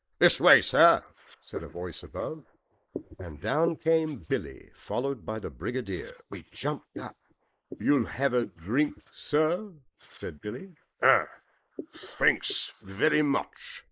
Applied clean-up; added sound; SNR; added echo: neural mask model Resemble Enhance denoiser.